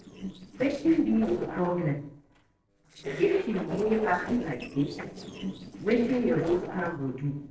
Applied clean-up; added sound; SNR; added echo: neural separator model SepFormer DNS4.